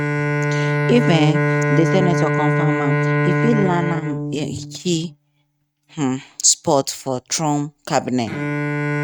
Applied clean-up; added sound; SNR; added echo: neural mask model RNNoise.